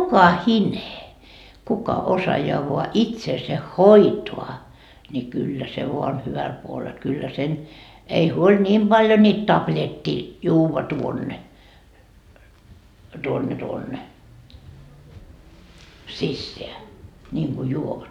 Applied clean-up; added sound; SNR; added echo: none; none; none; none.